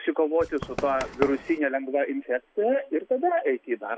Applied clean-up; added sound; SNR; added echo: none; Run; 9 dB; none.